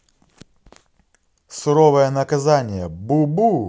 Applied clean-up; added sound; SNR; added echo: none; none; none; none.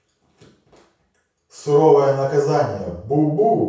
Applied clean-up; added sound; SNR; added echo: none; none; none; reverberation time 0.6 s.